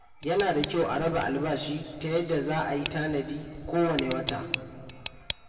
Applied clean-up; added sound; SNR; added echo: none; Tick; 6 dB; reverberation time 1.9 s.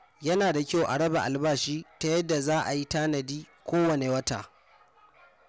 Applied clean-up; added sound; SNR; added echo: none; none; none; none.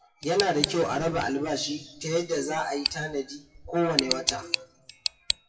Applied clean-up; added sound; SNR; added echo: classical method WPE with log-MMSE.